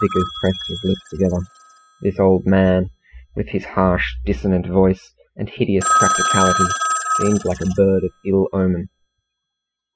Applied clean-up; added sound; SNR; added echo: classical method spectral subtraction.